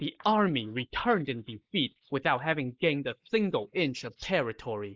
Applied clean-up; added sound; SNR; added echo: neural mask model Resemble Enhance denoiser.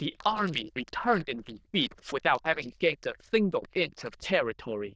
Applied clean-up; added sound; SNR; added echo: neural diffusion model UNIVERSE++.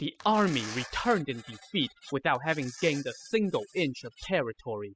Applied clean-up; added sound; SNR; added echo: classical method spectral subtraction.